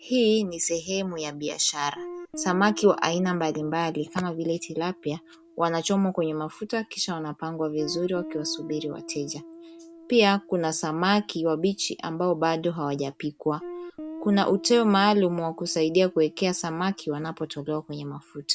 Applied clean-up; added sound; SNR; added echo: none; Guitar; 17 dB; none.